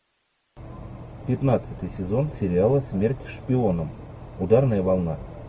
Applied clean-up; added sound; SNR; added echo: none; none; none; none.